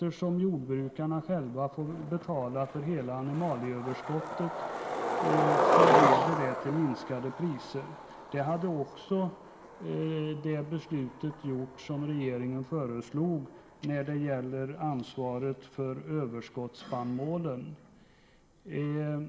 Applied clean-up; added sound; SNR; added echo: none; Skateboard; 1 dB; reverberation time 0.3 s.